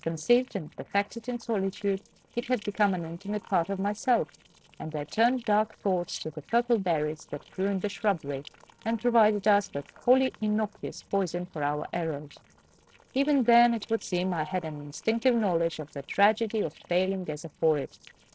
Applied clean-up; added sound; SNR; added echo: neural separator model SepFormer DNS4.